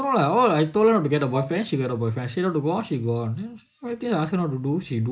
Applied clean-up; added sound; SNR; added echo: neural mask model Resemble Enhance denoiser.